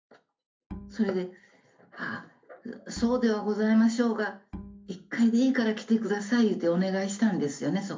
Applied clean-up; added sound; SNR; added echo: none; Bowed string instrument; 19 dB; reverberation time 0.3 s.